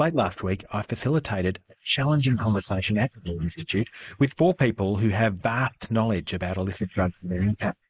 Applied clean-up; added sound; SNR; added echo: neural mask model Resemble Enhance denoiser.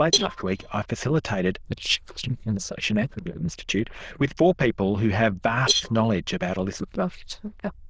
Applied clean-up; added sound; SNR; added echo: neural diffusion model UNIVERSE++.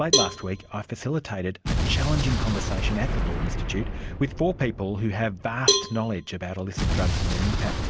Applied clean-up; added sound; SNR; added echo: none; Explosion + Cowbell; -2 dB; none.